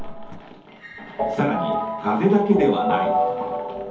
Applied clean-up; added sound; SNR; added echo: none; Cricket; 19 dB; reverberation time 0.6 s.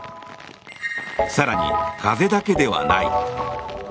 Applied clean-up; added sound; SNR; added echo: none; none; none; none.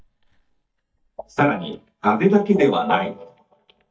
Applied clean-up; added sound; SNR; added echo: neural mask model DeepFilterNet 3.